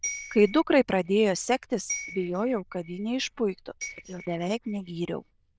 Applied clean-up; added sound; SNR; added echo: neural diffusion model UNIVERSE++.